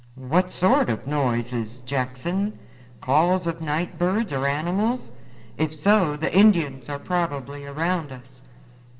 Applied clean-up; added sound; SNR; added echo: none; none; none; reverberation time 2.0 s.